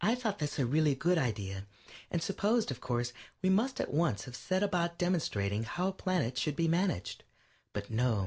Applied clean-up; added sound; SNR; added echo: none; none; none; none.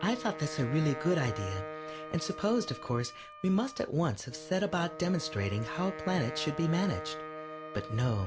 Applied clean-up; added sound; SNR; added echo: none; Wind instrument, woodwind instrument + Wind instrument, woodwind instrument; 10 dB; none.